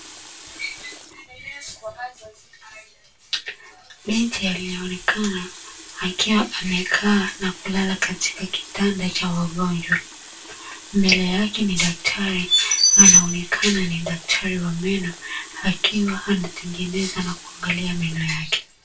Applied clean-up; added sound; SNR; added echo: none; Water tap, faucet; 19 dB; reverberation time 0.2 s.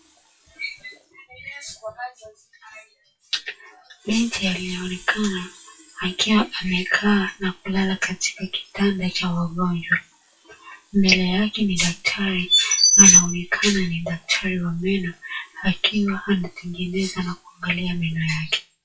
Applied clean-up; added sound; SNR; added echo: classical method WPE with log-MMSE.